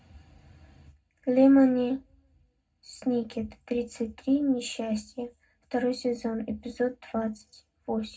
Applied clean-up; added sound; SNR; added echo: none; none; none; reverberation time 0.3 s.